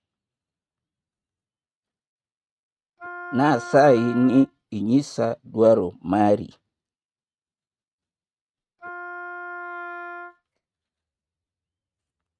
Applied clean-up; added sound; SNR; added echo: neural mask model RNNoise.